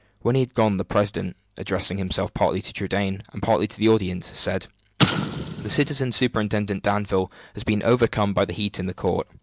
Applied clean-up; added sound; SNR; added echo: none; Explosion; 4 dB; none.